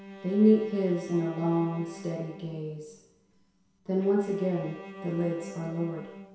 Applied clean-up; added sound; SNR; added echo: none; Bowed string instrument; 16 dB; reverberation time 0.7 s.